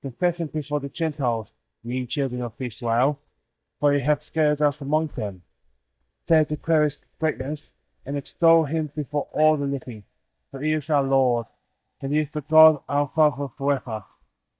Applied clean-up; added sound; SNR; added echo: neural mask model DeepFilterNet 3.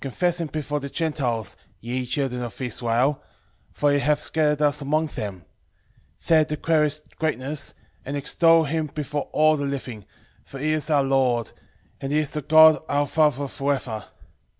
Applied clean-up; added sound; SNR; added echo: none; none; none; none.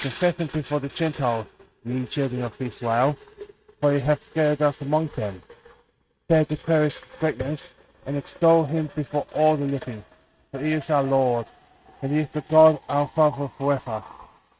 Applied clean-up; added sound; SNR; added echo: neural mask model RNNoise.